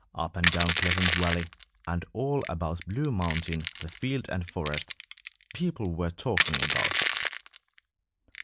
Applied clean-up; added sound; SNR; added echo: none; Crushing; -1 dB; none.